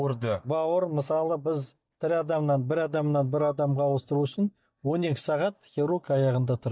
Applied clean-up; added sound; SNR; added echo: neural mask model DeepFilterNet 3.